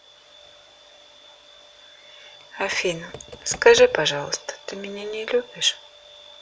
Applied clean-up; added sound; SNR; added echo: none; Computer keyboard; 16 dB; none.